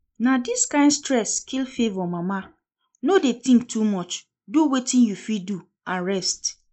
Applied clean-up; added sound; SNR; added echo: neural mask model Resemble Enhance denoiser.